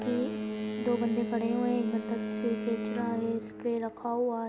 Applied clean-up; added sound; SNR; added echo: none; Boat, Water vehicle; 3 dB; none.